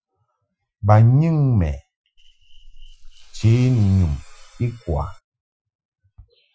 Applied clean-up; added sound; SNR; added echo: classical method Wiener filter.